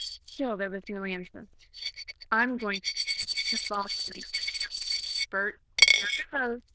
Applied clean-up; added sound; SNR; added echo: neural diffusion model UNIVERSE++.